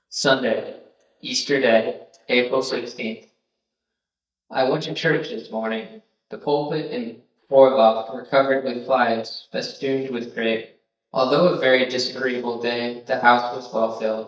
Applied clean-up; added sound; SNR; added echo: neural mask model DeepFilterNet 3.